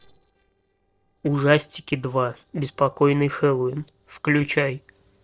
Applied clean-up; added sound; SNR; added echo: neural separator model SepFormer DNS4.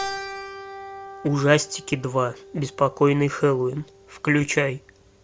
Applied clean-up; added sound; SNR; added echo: none; Keyboard (musical); 15 dB; none.